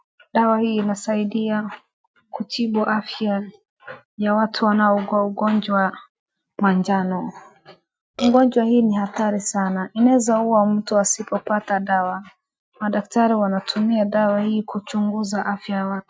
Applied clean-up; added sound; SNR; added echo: neural mask model RNNoise.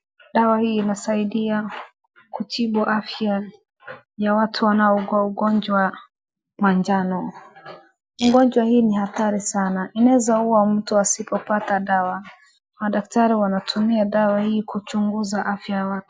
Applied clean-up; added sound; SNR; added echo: neural mask model Resemble Enhance denoiser.